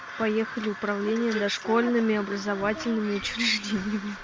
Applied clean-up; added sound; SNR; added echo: none; none; none; none.